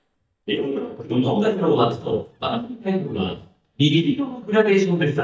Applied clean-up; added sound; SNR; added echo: neural mask model DeepFilterNet 3.